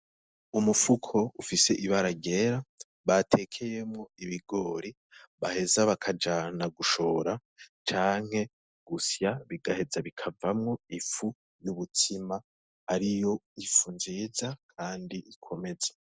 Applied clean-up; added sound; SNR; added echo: none; none; none; none.